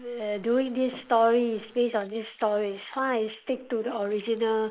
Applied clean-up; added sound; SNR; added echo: neural mask model Resemble Enhance denoiser.